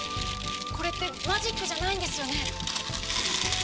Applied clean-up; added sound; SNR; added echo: none; none; none; none.